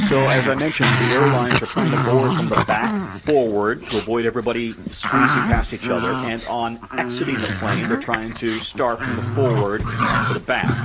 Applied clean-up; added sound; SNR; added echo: none; Growling; 0 dB; none.